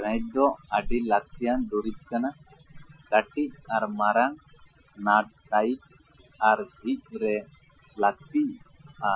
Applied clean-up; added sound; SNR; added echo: classical method Wiener filter.